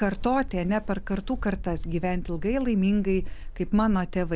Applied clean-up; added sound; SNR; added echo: none; Mechanical fan; 7 dB; none.